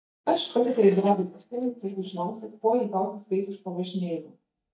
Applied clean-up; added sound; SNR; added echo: neural mask model DeepFilterNet 3.